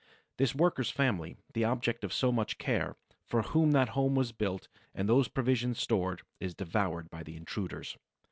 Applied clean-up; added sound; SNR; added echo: none; none; none; none.